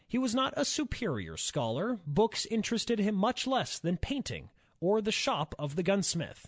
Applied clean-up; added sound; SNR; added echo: none; none; none; none.